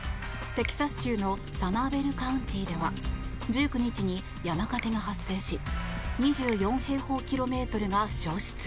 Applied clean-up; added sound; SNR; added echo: none; Finger snapping; 18 dB; none.